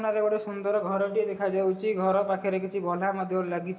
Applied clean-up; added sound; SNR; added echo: none; none; none; none.